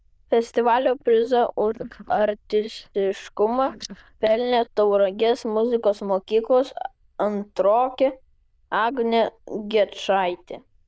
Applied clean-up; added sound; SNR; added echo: neural diffusion model UNIVERSE++.